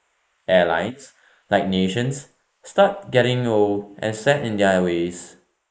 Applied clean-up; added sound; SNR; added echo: neural mask model Resemble Enhance denoiser.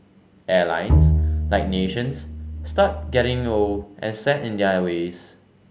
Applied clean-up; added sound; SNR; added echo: none; Bowed string instrument; -1 dB; none.